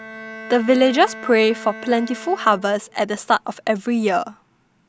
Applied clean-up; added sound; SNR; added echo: none; Bowed string instrument; 17 dB; none.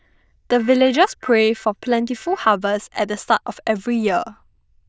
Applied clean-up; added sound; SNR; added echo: neural diffusion model UNIVERSE++.